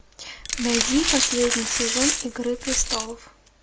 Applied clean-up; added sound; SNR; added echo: none; Glass; -1 dB; none.